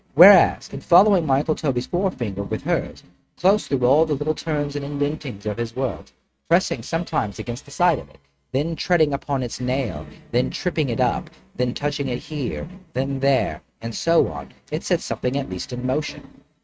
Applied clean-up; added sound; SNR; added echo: neural mask model RNNoise.